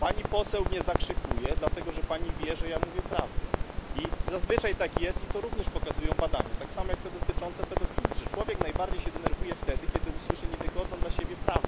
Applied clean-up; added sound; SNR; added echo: none; Crackle; -5 dB; none.